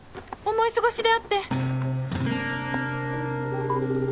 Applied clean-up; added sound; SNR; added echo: none; none; none; none.